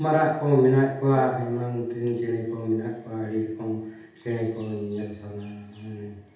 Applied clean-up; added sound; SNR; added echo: none; Brass instrument; 16 dB; reverberation time 0.8 s.